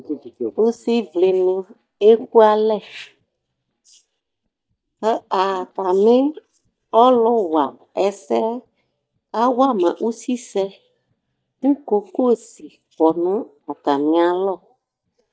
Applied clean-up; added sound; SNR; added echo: neural mask model DeepFilterNet 3.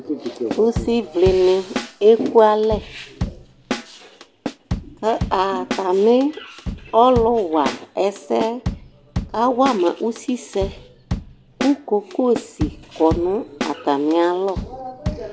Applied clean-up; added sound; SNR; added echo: none; Drum / Drum kit; 10 dB; none.